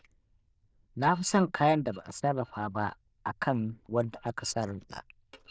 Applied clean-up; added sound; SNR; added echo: neural diffusion model UNIVERSE++.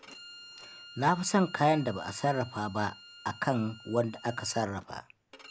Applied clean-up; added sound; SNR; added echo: none; Bowed string instrument; 19 dB; none.